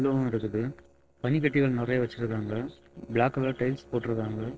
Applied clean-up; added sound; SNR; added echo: neural separator model SepFormer DNS4.